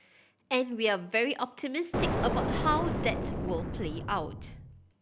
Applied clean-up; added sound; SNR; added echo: none; Explosion; 0 dB; none.